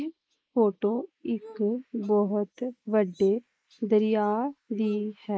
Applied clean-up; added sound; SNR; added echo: neural mask model Resemble Enhance denoiser.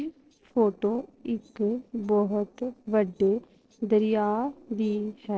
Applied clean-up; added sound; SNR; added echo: neural separator model SepFormer DNS4.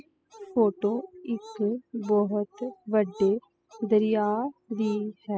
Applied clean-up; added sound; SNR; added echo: classical method spectral subtraction.